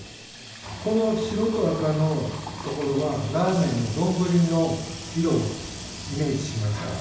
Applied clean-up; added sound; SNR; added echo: none; Sink (filling or washing) / Water tap, faucet; 15 dB; reverberation time 0.9 s.